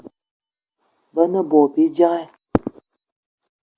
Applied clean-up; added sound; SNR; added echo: none; none; none; none.